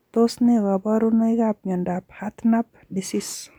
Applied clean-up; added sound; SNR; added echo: none; none; none; none.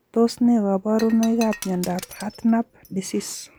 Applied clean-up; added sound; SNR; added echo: none; Shatter; 18 dB; none.